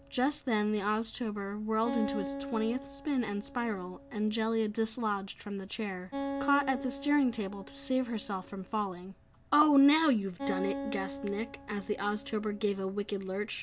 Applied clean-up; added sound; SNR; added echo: none; Acoustic guitar; 11 dB; none.